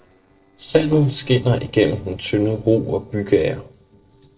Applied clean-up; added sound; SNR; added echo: neural separator model SepFormer DNS4.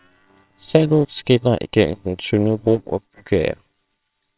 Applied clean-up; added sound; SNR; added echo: neural separator model SepFormer WHAMR!.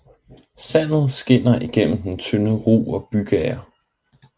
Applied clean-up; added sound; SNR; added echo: none; none; none; none.